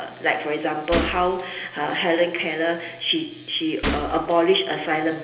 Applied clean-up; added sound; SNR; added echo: none; Gunshot, gunfire; 7 dB; reverberation time 1.4 s.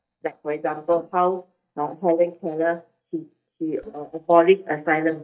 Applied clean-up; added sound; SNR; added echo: neural mask model DeepFilterNet 3.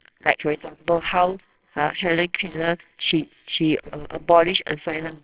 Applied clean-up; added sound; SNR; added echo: neural separator model SepFormer WHAMR!.